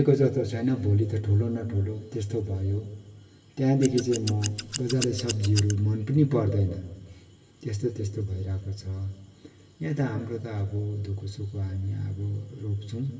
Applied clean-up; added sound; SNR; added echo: none; Scissors; 9 dB; reverberation time 1.4 s.